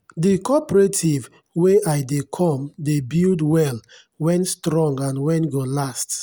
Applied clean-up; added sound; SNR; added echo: none; none; none; none.